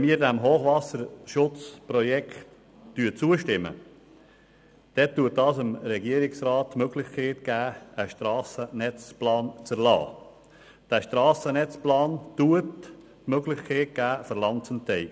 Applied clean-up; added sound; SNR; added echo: none; none; none; none.